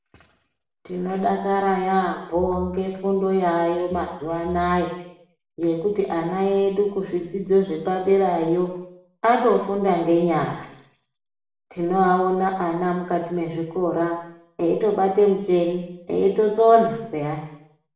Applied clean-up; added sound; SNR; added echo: none; none; none; reverberation time 0.8 s.